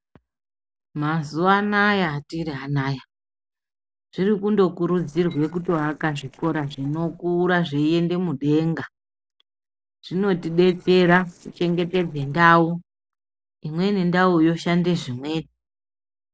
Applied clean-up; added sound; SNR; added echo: neural separator model SepFormer DNS4.